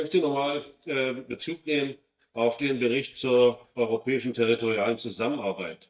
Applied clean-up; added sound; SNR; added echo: neural mask model DeepFilterNet 3.